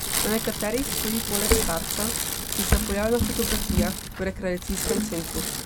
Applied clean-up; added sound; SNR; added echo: none; Bicycle; -3 dB; none.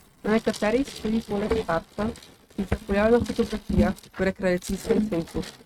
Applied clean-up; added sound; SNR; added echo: neural mask model RNNoise.